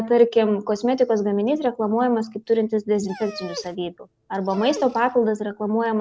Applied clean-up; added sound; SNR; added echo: none; Dog; 17 dB; none.